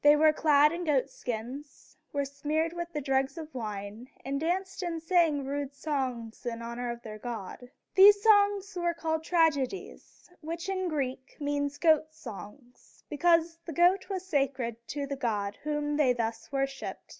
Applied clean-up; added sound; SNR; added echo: none; none; none; none.